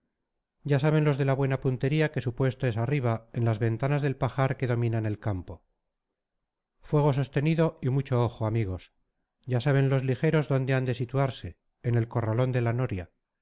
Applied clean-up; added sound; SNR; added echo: none; none; none; none.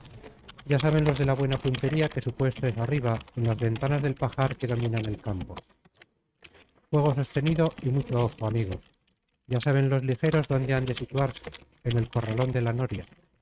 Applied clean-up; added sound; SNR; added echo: neural mask model RNNoise.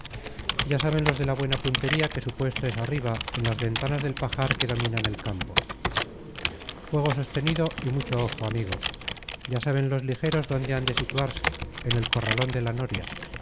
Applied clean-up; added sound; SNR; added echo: none; Computer keyboard; 4 dB; none.